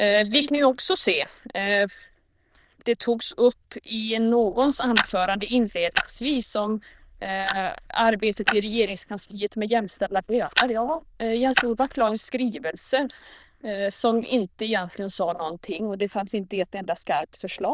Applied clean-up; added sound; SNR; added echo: neural diffusion model UNIVERSE++.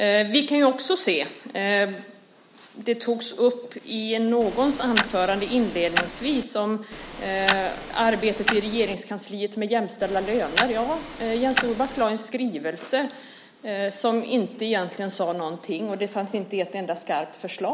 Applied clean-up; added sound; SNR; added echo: none; Tick-tock; 5 dB; none.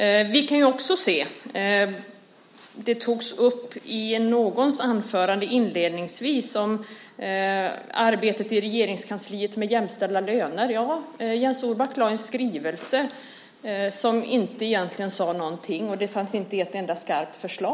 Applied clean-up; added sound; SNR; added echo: none; none; none; none.